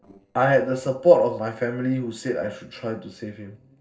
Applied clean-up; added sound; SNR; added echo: neural separator model SepFormer DNS4.